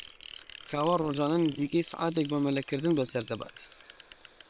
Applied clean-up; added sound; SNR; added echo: neural separator model SepFormer WHAM!.